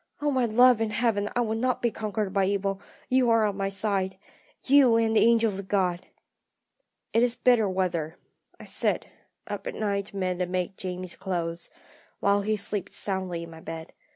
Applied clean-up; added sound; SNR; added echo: none; none; none; none.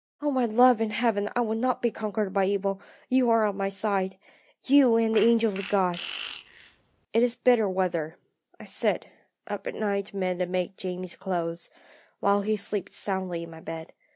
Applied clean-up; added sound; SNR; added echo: neural mask model DeepFilterNet 3.